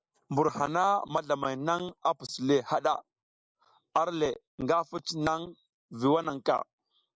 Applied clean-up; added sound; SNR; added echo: neural mask model Resemble Enhance denoiser.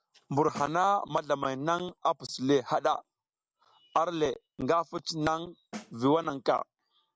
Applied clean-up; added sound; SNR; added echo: none; Snare drum; 19 dB; none.